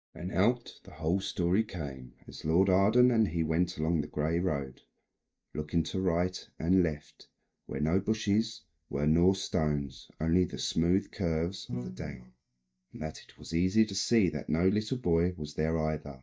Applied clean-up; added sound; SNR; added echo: neural mask model DeepFilterNet 3.